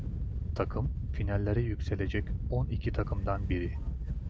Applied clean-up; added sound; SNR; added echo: none; Wind / Boat, Water vehicle; -1 dB; none.